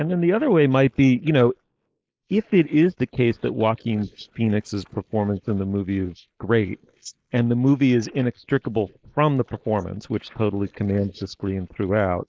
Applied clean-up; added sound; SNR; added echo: neural mask model Resemble Enhance denoiser.